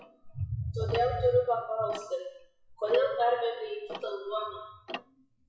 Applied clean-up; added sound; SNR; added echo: classical method WPE with log-MMSE.